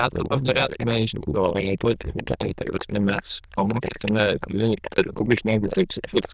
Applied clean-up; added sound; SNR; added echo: neural diffusion model UNIVERSE++.